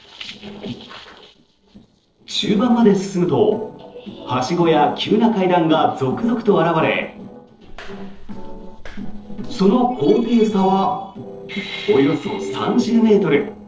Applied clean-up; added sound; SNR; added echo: neural separator model SepFormer DNS4.